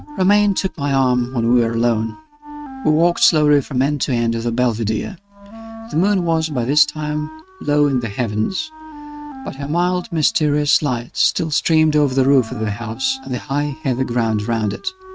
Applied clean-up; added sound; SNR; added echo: neural mask model RNNoise.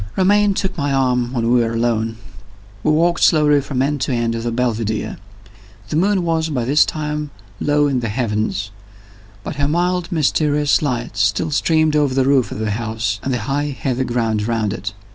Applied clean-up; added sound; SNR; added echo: none; none; none; none.